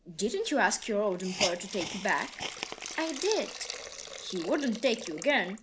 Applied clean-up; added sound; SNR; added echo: none; Hiss; 9 dB; none.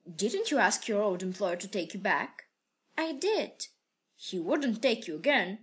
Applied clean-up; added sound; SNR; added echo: none; none; none; none.